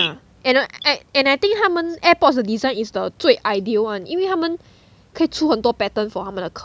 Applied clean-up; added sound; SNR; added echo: none; none; none; none.